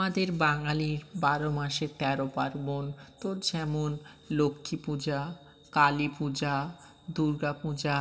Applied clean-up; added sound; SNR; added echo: none; none; none; reverberation time 2.1 s.